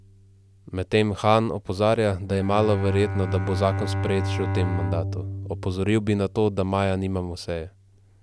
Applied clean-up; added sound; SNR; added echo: none; Bowed string instrument; 6 dB; none.